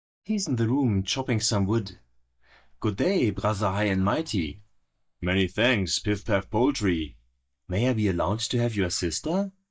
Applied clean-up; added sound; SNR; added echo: neural mask model DeepFilterNet 3.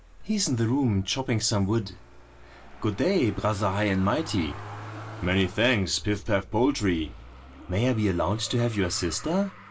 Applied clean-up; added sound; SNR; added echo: none; Motor vehicle (road); 17 dB; reverberation time 0.2 s.